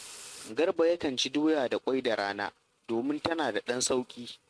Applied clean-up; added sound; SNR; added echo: neural mask model RNNoise.